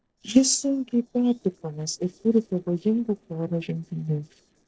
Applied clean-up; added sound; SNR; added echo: neural separator model SepFormer DNS4.